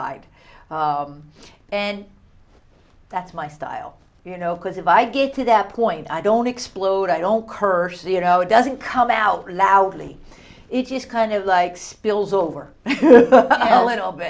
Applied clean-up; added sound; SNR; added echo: none; none; none; none.